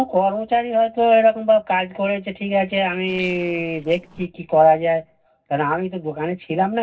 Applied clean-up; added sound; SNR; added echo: neural separator model SepFormer DNS4.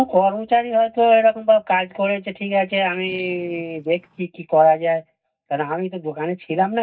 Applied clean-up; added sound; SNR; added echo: neural mask model DeepFilterNet 3.